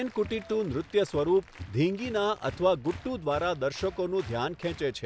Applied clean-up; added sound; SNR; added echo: none; Applause; 16 dB; none.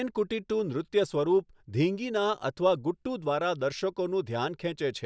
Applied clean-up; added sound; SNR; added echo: none; none; none; none.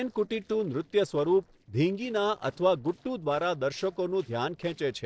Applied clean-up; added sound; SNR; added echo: neural separator model SepFormer DNS4.